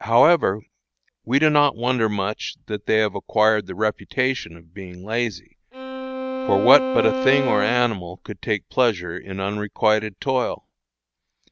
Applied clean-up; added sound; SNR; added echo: none; Bowed string instrument; 5 dB; none.